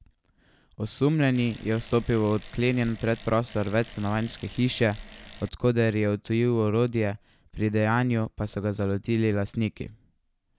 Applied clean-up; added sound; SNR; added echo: none; Bicycle; 13 dB; none.